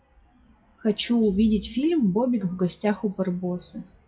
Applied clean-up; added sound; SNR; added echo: classical method WPE with log-MMSE.